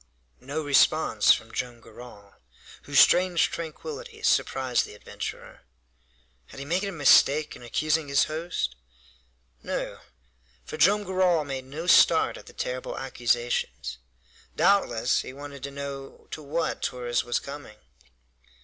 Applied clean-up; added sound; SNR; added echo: none; none; none; none.